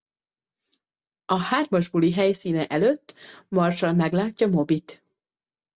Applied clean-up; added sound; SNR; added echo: none; none; none; none.